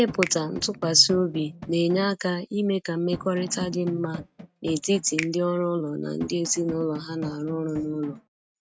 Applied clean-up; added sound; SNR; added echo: neural mask model RNNoise.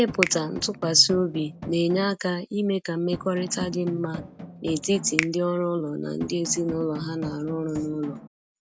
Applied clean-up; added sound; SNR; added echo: none; Finger snapping + Drum; 9 dB; none.